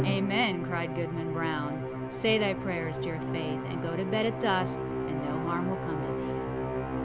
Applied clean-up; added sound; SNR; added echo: none; Musical instrument; 0 dB; none.